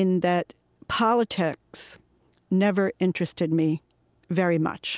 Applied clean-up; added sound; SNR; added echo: none; none; none; none.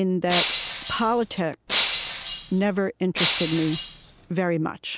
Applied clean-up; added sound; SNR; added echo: none; Shatter; 3 dB; none.